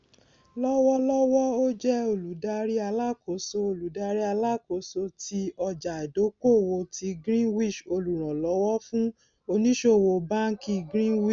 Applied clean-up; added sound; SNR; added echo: none; none; none; none.